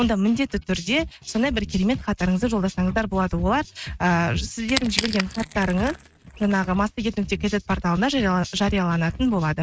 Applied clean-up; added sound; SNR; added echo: neural mask model RNNoise.